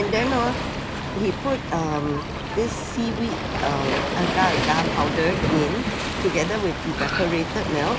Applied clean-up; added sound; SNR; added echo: none; Waves, surf; 1 dB; none.